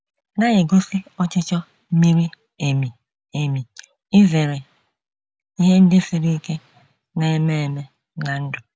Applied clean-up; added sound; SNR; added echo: none; none; none; none.